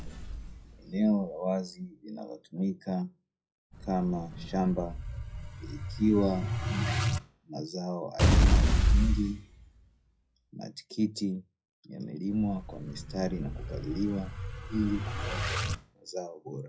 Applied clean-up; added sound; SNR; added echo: classical method WPE with log-MMSE.